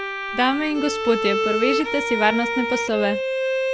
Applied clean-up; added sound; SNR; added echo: none; Bowed string instrument; 1 dB; none.